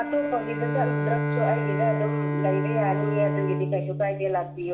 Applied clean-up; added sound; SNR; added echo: none; Bowed string instrument; 0 dB; reverberation time 1.3 s.